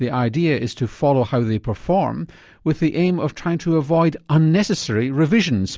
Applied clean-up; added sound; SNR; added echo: none; none; none; none.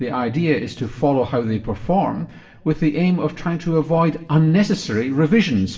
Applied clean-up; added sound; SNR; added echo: none; none; none; reverberation time 1.0 s.